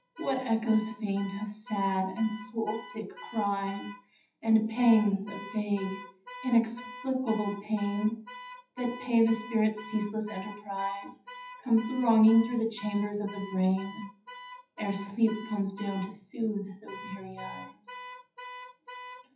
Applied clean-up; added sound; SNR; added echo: classical method WPE with log-MMSE.